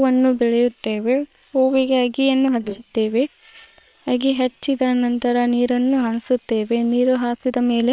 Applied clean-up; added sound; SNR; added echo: neural separator model SepFormer WHAM!.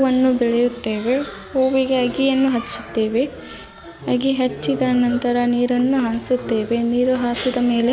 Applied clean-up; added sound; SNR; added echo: none; none; none; none.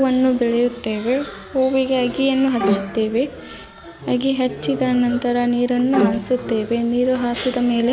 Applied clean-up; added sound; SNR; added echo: none; Bowed string instrument; 4 dB; none.